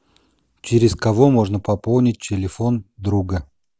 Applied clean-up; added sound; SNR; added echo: none; none; none; none.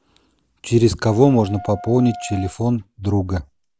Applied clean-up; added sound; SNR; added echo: none; Wind instrument, woodwind instrument; 17 dB; none.